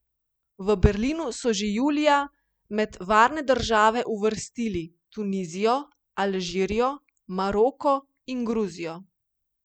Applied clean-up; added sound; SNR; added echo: none; none; none; none.